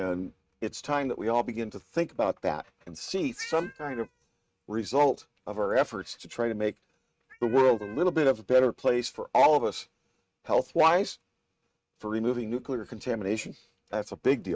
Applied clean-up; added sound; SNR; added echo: neural mask model RNNoise.